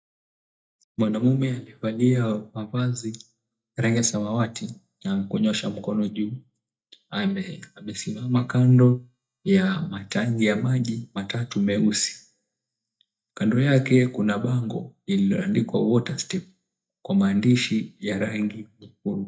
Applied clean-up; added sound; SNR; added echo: neural mask model DeepFilterNet 3.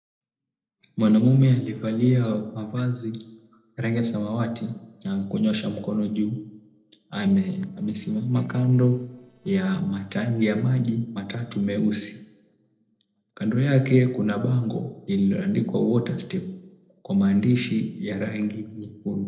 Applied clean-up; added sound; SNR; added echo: neural separator model SepFormer DNS4.